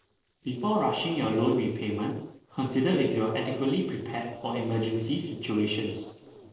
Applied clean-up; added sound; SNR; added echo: neural separator model SepFormer DNS4.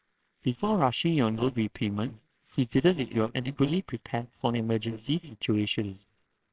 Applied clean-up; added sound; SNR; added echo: neural separator model SepFormer WHAMR!.